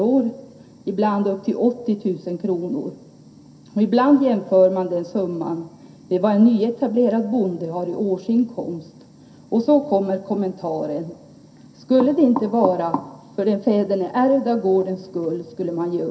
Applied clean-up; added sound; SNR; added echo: none; none; none; reverberation time 0.3 s.